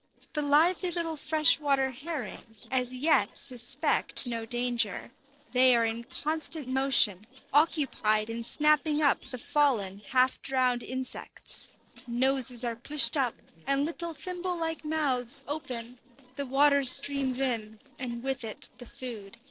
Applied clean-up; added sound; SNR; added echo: neural separator model SepFormer DNS4.